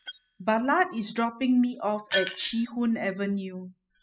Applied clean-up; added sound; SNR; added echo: classical method spectral subtraction.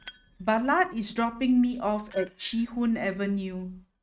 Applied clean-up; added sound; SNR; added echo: neural mask model RNNoise.